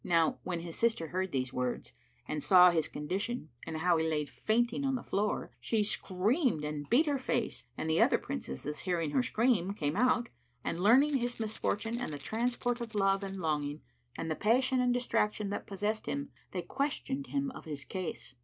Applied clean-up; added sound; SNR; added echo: none; Rattle (instrument); 16 dB; none.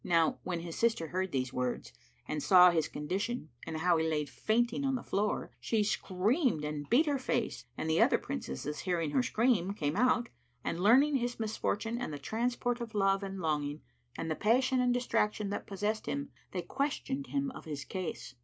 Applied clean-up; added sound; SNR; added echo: none; none; none; none.